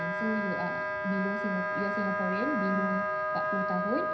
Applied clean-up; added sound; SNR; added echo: none; Wind instrument, woodwind instrument; -2 dB; reverberation time 0.9 s.